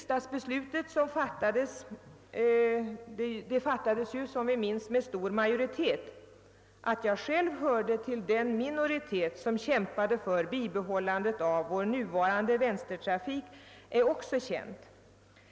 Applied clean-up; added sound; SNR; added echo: none; none; none; none.